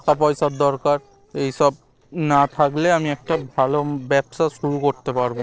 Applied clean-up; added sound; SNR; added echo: neural separator model SepFormer DNS4.